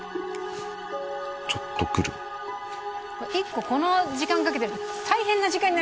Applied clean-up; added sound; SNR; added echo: none; none; none; none.